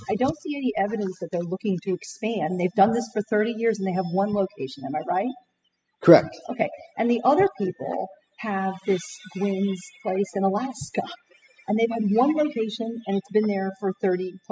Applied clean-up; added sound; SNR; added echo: classical method spectral subtraction.